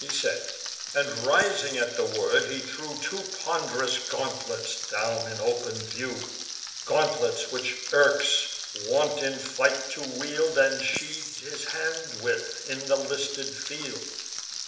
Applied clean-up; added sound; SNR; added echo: none; Frying (food); 8 dB; reverberation time 0.8 s.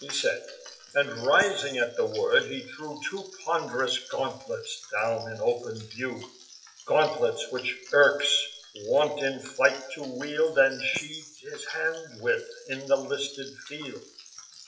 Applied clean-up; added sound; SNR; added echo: classical method WPE with log-MMSE.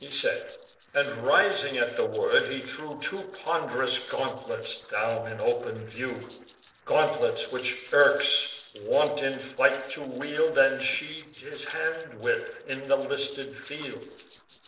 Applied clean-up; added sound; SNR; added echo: neural separator model SepFormer DNS4.